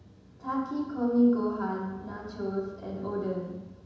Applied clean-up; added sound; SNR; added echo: none; none; none; reverberation time 1.1 s.